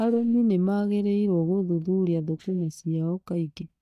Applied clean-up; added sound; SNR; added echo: neural mask model DeepFilterNet 3.